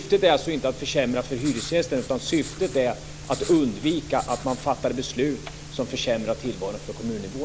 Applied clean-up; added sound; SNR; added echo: none; Writing; 17 dB; none.